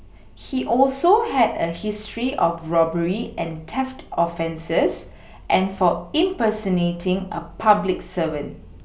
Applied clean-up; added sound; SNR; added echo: none; none; none; none.